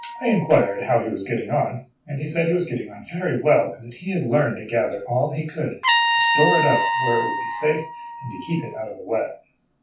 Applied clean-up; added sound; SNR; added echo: none; Trumpet; 4 dB; reverberation time 0.2 s.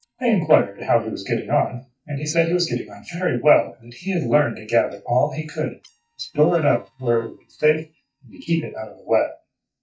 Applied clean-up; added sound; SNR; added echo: neural mask model DeepFilterNet 3.